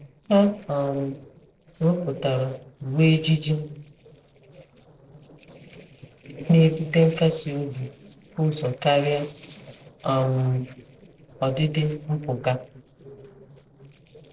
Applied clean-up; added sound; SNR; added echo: neural separator model SepFormer DNS4.